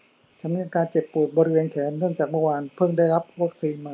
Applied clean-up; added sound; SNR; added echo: none; none; none; none.